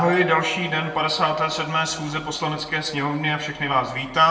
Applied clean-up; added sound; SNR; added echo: none; Doorbell; 18 dB; reverberation time 0.6 s.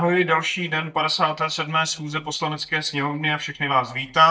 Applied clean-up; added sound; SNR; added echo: neural mask model DeepFilterNet 3.